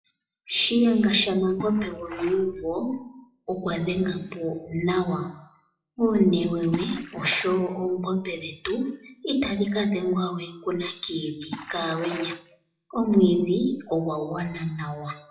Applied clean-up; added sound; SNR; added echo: classical method WPE with log-MMSE.